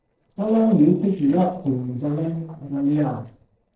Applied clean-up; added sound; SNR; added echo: neural separator model SepFormer DNS4.